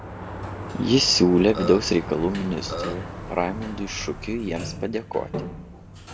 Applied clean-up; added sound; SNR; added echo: none; Sliding door + Burping, eructation; 9 dB; none.